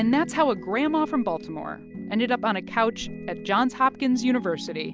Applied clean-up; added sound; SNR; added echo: none; none; none; none.